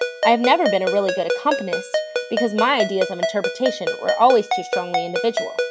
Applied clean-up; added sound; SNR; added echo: none; Ringtone; 3 dB; none.